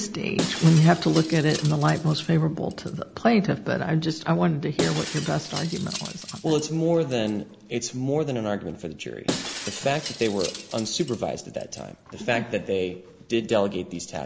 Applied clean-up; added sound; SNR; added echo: none; Shatter; 12 dB; none.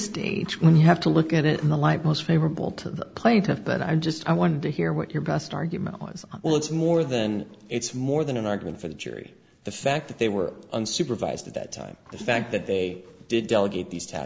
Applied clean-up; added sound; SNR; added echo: none; none; none; none.